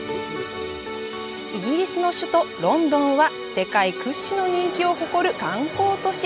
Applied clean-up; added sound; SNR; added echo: none; Musical instrument; 16 dB; none.